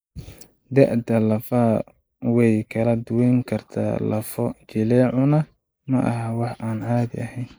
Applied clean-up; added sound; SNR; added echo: neural mask model Resemble Enhance denoiser.